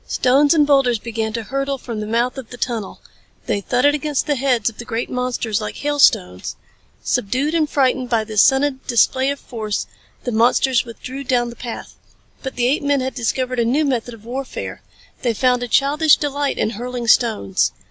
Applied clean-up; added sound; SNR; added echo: none; none; none; none.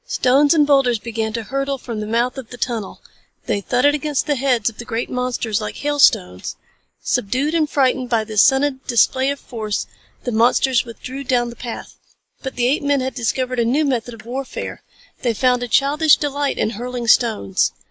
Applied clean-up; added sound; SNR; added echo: neural mask model Resemble Enhance denoiser.